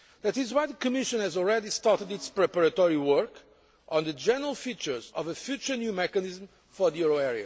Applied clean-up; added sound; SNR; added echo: none; none; none; none.